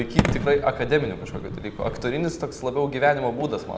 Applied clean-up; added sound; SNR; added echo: none; Fireworks; 5 dB; none.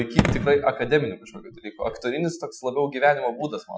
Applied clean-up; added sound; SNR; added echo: classical method Wiener filter.